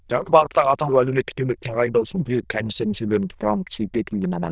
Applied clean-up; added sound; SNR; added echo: neural diffusion model UNIVERSE++.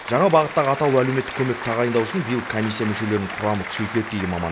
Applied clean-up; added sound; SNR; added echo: none; Applause; 10 dB; none.